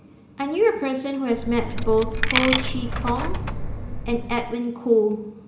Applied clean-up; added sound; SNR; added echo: none; Coin (dropping); 0 dB; reverberation time 1.1 s.